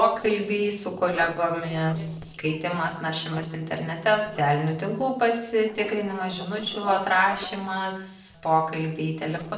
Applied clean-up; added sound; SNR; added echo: neural separator model SepFormer DNS4.